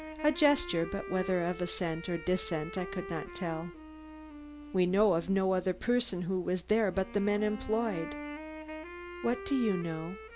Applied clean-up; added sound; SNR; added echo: none; Wind instrument, woodwind instrument; 12 dB; none.